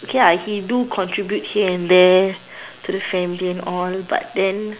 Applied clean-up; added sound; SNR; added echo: none; none; none; none.